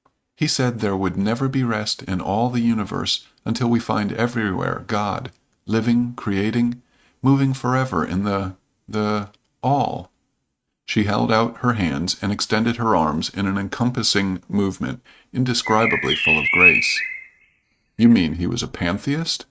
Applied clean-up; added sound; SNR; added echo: neural mask model RNNoise.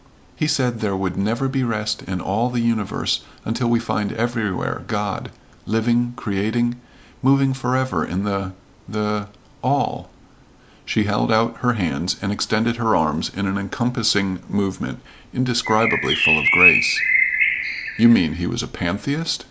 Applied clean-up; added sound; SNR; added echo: none; Bird; -2 dB; none.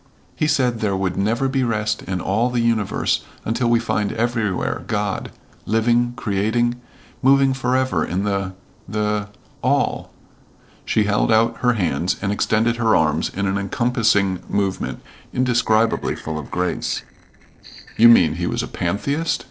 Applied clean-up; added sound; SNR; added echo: neural separator model SepFormer DNS4.